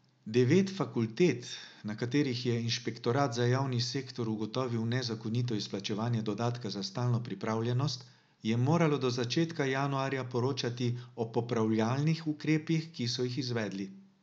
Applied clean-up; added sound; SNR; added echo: none; none; none; none.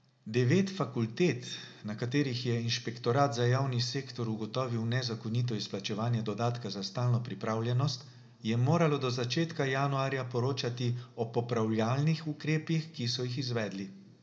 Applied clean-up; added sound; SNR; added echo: none; none; none; reverberation time 1.4 s.